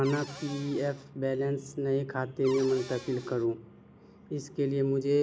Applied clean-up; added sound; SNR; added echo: none; Cupboard open or close / Door; 16 dB; none.